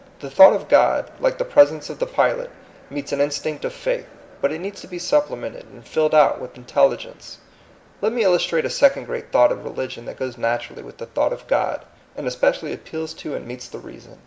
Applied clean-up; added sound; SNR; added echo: none; none; none; none.